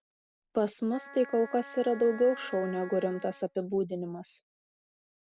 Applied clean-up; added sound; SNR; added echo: none; Wind instrument, woodwind instrument; 17 dB; none.